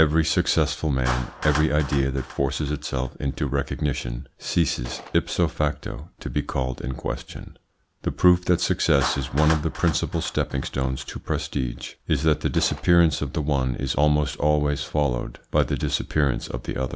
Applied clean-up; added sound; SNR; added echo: none; Gunshot, gunfire + Clapping; 17 dB; none.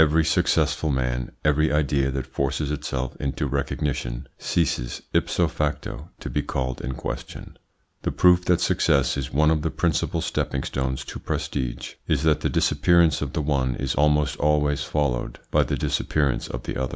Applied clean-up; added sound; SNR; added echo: none; none; none; none.